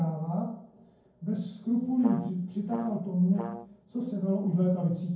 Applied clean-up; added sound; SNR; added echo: none; Brass instrument; 12 dB; reverberation time 0.9 s.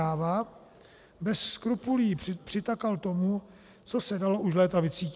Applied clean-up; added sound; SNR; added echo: none; none; none; none.